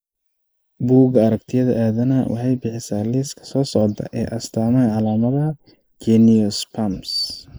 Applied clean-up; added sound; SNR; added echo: neural mask model Resemble Enhance denoiser.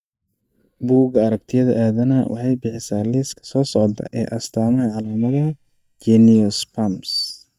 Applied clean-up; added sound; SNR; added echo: neural mask model DeepFilterNet 3.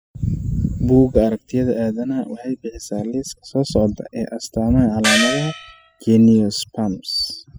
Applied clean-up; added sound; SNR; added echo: classical method spectral subtraction.